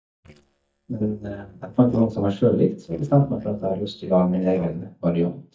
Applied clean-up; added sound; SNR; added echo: neural mask model DeepFilterNet 3.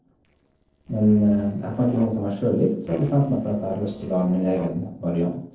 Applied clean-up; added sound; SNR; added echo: neural separator model SepFormer DNS4.